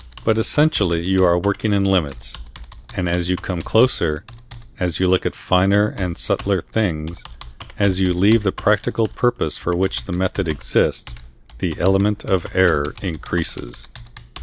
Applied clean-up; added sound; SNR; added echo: none; Computer keyboard; 17 dB; none.